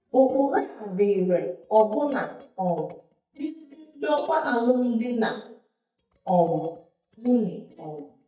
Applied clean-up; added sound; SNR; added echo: neural mask model DeepFilterNet 3.